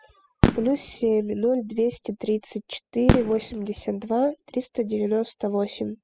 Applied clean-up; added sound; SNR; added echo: classical method spectral subtraction.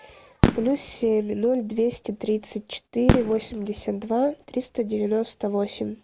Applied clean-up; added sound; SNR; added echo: none; Fireworks; 4 dB; none.